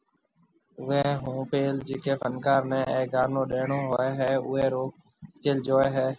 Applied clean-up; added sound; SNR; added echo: none; none; none; none.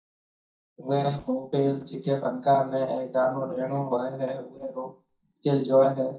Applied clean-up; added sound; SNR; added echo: neural mask model DeepFilterNet 3.